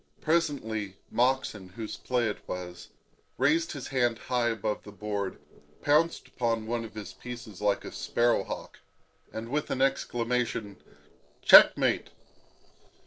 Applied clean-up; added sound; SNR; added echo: neural separator model SepFormer DNS4.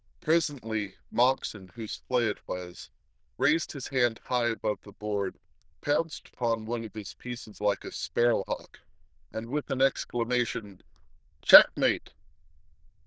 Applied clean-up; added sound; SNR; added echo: neural diffusion model UNIVERSE++.